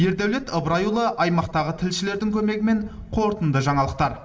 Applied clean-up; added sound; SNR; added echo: none; none; none; reverberation time 0.9 s.